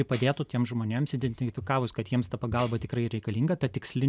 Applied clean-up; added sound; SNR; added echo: none; Tambourine; 9 dB; none.